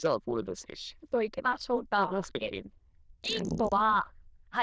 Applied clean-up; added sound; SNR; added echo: neural diffusion model UNIVERSE++.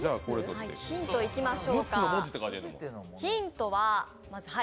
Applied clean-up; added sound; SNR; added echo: none; none; none; none.